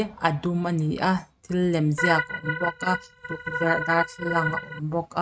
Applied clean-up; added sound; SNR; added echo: neural mask model RNNoise.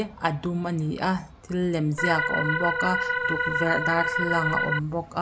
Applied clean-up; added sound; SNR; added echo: none; Organ; -1 dB; none.